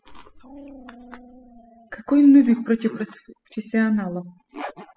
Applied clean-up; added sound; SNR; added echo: classical method spectral subtraction.